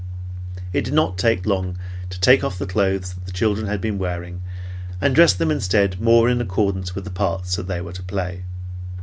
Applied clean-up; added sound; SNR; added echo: none; none; none; none.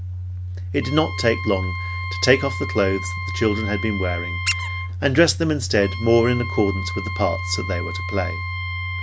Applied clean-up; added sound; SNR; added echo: none; Squeak + Wind instrument, woodwind instrument; 10 dB; none.